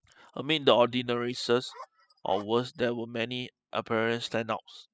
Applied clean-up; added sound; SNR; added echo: classical method spectral subtraction.